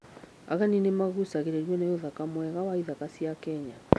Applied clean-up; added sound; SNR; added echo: none; none; none; none.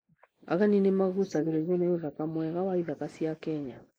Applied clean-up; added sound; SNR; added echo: neural mask model Resemble Enhance denoiser.